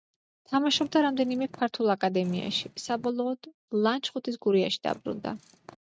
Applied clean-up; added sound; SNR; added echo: neural mask model RNNoise.